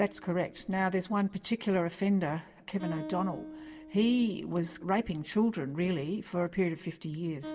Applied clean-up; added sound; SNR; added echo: none; Acoustic guitar; 17 dB; reverberation time 0.3 s.